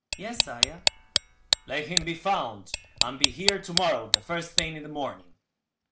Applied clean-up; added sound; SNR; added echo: none; Tick; -4 dB; none.